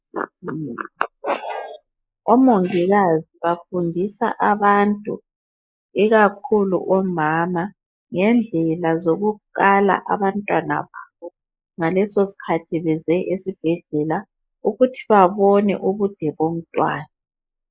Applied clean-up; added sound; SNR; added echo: neural mask model Resemble Enhance denoiser.